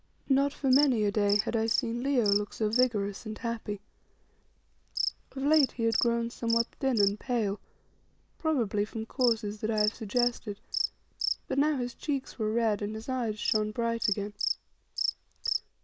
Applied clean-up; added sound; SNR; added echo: neural mask model Resemble Enhance denoiser.